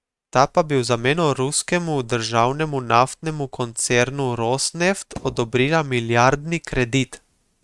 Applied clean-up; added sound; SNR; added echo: neural mask model RNNoise.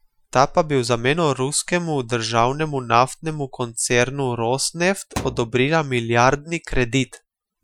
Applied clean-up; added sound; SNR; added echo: classical method Wiener filter.